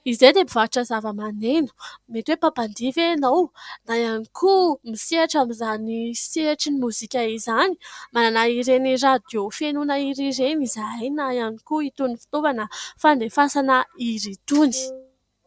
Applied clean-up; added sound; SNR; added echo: neural separator model SepFormer DNS4.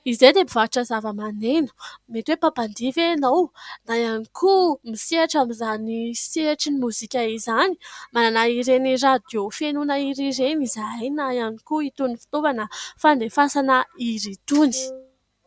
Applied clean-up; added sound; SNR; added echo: none; Wind instrument, woodwind instrument; 15 dB; none.